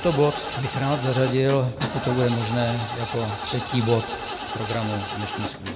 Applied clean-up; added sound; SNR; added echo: none; Engine starting / Car; 7 dB; none.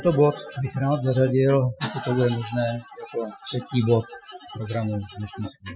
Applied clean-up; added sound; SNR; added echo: classical method Wiener filter.